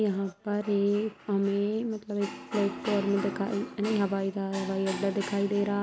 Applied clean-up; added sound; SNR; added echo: none; none; none; none.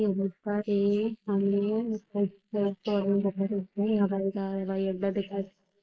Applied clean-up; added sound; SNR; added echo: neural mask model Resemble Enhance denoiser.